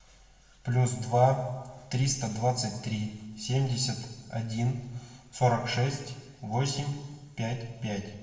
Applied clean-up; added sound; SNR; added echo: none; none; none; reverberation time 1.1 s.